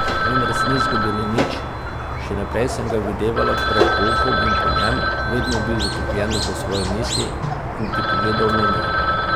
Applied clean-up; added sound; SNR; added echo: none; Telephone + Squeak; -4 dB; none.